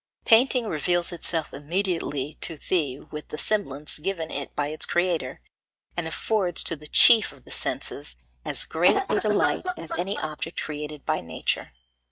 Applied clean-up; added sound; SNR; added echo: neural mask model RNNoise.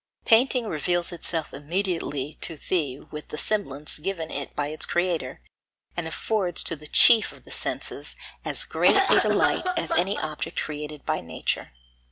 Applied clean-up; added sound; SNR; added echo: none; Cough; -1 dB; none.